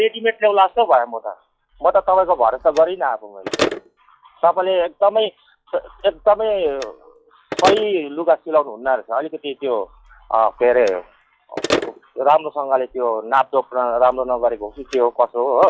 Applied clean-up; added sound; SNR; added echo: classical method log-MMSE.